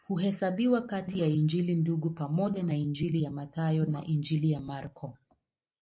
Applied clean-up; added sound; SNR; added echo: neural mask model Resemble Enhance denoiser.